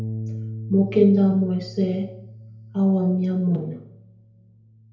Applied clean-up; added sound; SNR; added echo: none; Bass guitar; 13 dB; reverberation time 0.7 s.